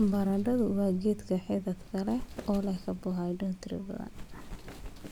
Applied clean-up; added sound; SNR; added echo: none; Wind; 14 dB; none.